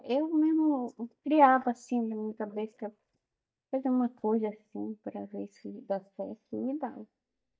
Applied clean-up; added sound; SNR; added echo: neural mask model DeepFilterNet 3.